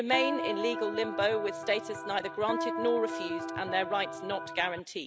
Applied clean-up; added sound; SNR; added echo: none; Electric guitar; 4 dB; none.